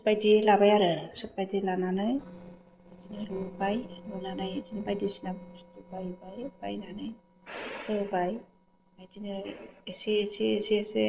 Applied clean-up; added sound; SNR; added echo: neural separator model SepFormer DNS4.